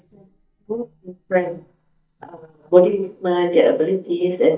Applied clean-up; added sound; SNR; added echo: neural mask model DeepFilterNet 3.